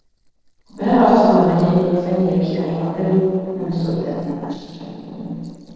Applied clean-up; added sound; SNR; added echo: neural separator model SepFormer DNS4.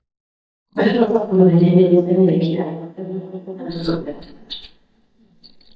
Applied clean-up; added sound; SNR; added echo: neural mask model DeepFilterNet 3.